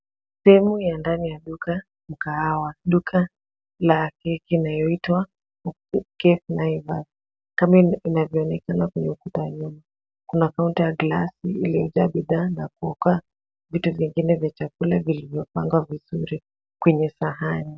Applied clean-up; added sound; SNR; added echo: none; none; none; none.